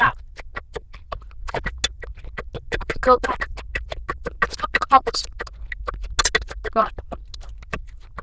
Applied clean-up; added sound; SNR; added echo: neural diffusion model UNIVERSE++.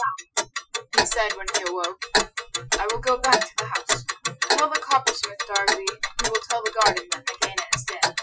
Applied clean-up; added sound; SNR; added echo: classical method Wiener filter.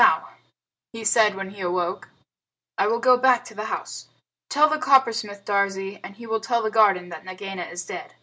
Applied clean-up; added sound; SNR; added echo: none; none; none; none.